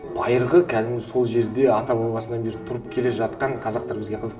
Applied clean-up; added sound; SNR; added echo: none; none; none; reverberation time 0.6 s.